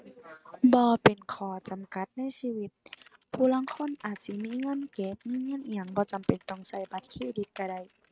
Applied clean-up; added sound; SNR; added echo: neural mask model RNNoise.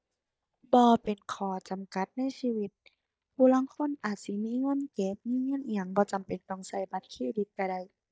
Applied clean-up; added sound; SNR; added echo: neural mask model DeepFilterNet 3.